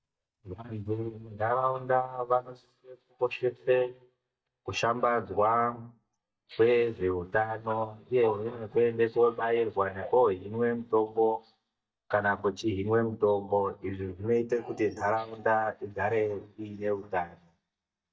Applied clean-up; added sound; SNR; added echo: neural mask model DeepFilterNet 3.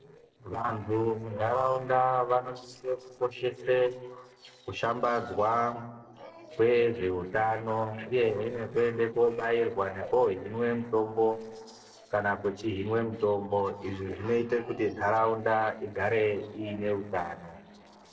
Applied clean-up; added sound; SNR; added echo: neural separator model SepFormer DNS4.